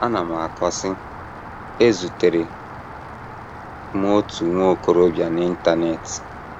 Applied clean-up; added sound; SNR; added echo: none; Rain; 14 dB; none.